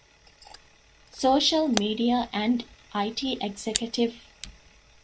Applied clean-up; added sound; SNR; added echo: none; Camera; 13 dB; none.